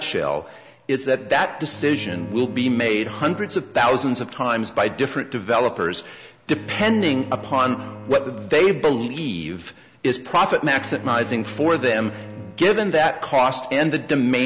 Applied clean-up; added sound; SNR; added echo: none; Bowed string instrument; 17 dB; none.